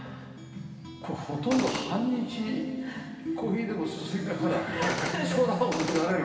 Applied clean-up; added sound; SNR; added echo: none; Gunshot, gunfire; 5 dB; reverberation time 2.4 s.